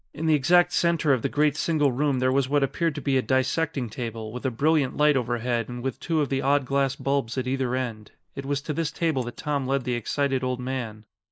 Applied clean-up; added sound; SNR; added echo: neural mask model Resemble Enhance denoiser.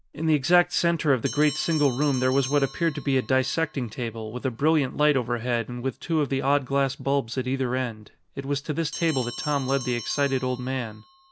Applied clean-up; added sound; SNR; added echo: none; Bell; 17 dB; none.